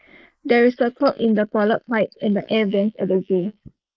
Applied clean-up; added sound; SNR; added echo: neural mask model Resemble Enhance denoiser.